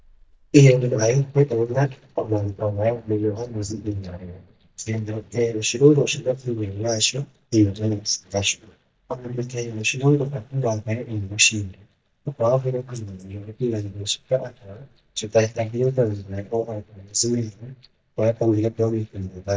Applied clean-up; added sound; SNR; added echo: neural mask model DeepFilterNet 3.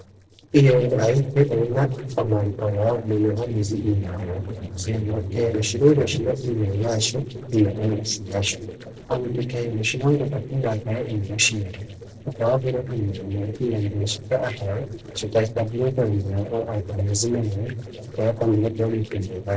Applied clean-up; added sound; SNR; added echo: neural separator model SepFormer DNS4.